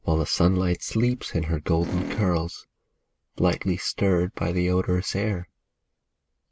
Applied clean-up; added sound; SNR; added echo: none; Fart; 7 dB; none.